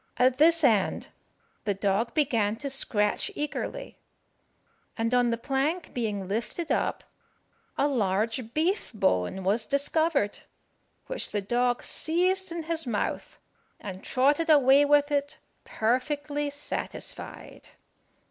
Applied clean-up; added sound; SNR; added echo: none; none; none; none.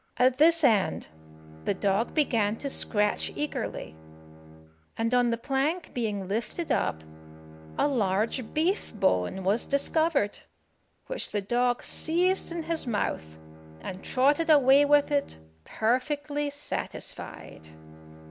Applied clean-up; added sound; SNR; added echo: none; Bowed string instrument; 20 dB; none.